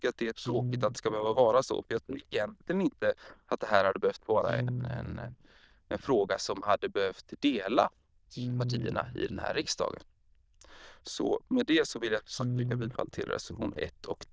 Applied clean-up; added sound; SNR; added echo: neural diffusion model UNIVERSE++.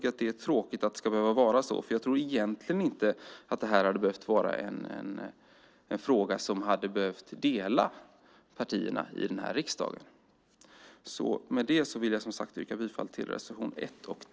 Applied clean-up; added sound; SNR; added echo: none; none; none; none.